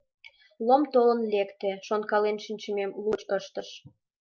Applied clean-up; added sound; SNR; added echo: none; none; none; none.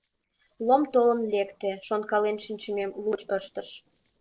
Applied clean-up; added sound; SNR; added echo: neural separator model SepFormer DNS4.